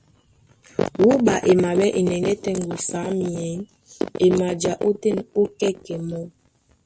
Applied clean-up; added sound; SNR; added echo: none; none; none; none.